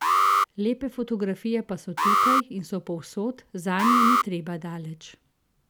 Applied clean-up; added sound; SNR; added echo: none; Alarm; -3 dB; none.